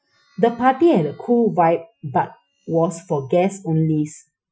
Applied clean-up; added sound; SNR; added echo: classical method Wiener filter.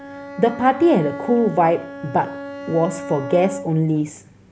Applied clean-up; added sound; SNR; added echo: none; Bowed string instrument; 12 dB; none.